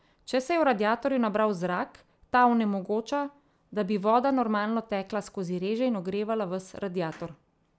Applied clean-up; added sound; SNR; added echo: none; none; none; none.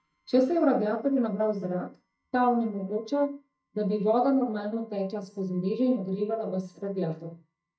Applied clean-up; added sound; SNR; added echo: neural mask model DeepFilterNet 3.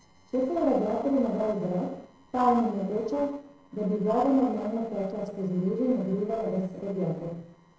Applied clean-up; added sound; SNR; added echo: neural separator model SepFormer DNS4.